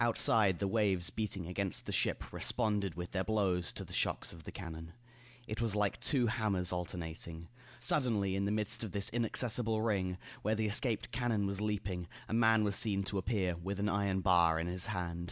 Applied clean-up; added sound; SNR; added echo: none; none; none; none.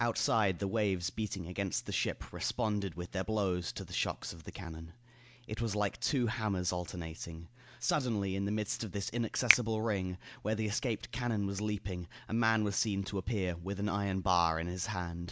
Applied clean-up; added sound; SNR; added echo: none; Finger snapping; 3 dB; none.